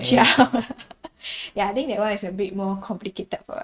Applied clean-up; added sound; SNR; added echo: neural mask model RNNoise.